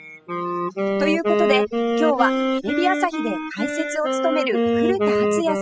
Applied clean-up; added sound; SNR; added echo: classical method spectral subtraction.